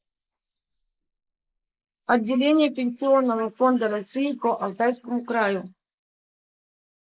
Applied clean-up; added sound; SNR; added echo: neural mask model Resemble Enhance denoiser.